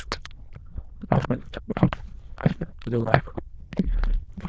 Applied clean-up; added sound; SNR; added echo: neural diffusion model UNIVERSE++.